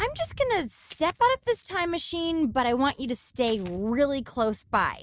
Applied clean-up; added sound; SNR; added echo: neural mask model RNNoise.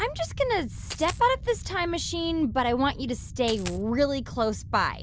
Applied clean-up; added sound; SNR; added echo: none; Coin (dropping); 13 dB; none.